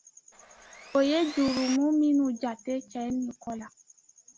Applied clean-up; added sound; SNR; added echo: none; Sawing; 12 dB; none.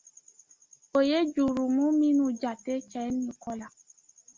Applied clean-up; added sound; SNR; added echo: none; none; none; none.